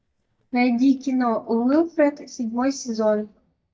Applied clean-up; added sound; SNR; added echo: neural mask model DeepFilterNet 3.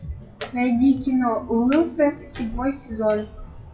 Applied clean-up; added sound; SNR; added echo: classical method WPE with log-MMSE.